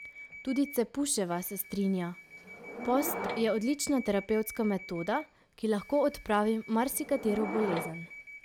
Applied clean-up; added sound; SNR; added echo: none; Subway, metro, underground / Door; 11 dB; none.